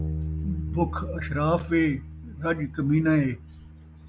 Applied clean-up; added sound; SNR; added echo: none; Bass guitar; 7 dB; none.